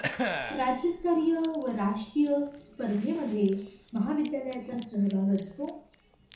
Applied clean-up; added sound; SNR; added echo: none; Chewing, mastication / Cough; 12 dB; reverberation time 0.8 s.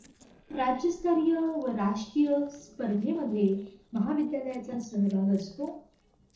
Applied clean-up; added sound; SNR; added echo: neural separator model SepFormer DNS4.